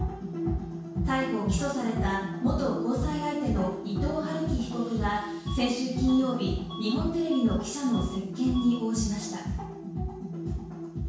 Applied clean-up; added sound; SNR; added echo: none; Bus / Alarm; 18 dB; reverberation time 0.6 s.